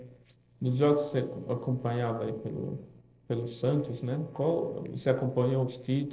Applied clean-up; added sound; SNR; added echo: neural separator model SepFormer DNS4.